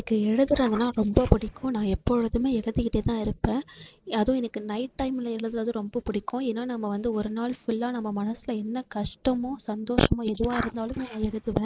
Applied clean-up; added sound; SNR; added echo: neural mask model Resemble Enhance denoiser.